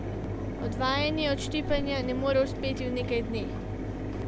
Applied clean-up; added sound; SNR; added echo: none; Mechanisms; 2 dB; none.